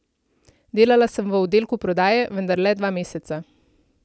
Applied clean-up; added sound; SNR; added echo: none; none; none; none.